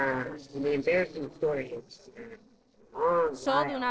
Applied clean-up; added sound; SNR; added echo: neural separator model SepFormer DNS4.